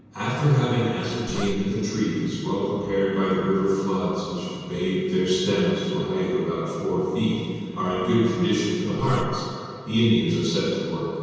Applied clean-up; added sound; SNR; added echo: none; Zipper (clothing); 10 dB; reverberation time 2.1 s.